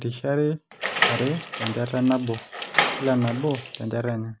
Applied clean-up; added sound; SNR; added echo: none; Door; 3 dB; none.